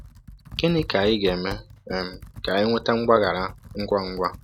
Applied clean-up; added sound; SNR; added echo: none; Computer keyboard; 17 dB; none.